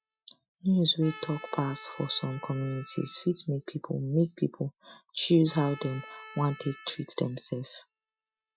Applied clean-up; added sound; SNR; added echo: classical method Wiener filter.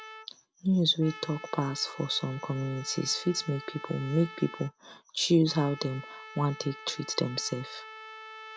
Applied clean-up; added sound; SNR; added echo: none; Trumpet; 16 dB; none.